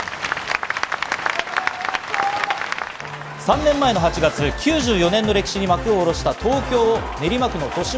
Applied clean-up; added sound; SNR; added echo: none; Rain; 18 dB; none.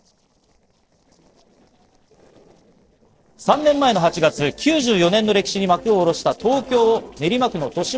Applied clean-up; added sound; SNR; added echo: neural separator model SepFormer DNS4.